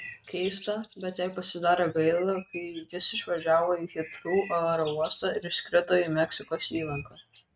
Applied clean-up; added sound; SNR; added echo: neural mask model RNNoise.